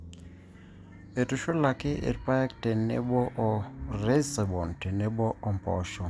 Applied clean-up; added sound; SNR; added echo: none; Accelerating, revving, vroom; 15 dB; none.